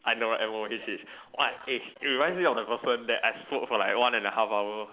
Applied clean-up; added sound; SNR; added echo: none; none; none; none.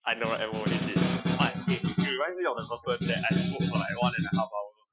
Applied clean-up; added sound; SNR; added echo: classical method Wiener filter.